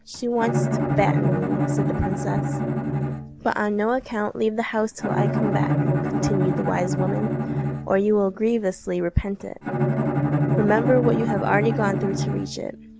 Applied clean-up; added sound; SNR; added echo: none; Bowed string instrument; 0 dB; none.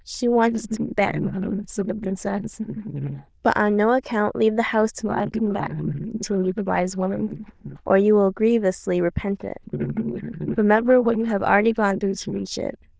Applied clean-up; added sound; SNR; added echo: neural diffusion model UNIVERSE++.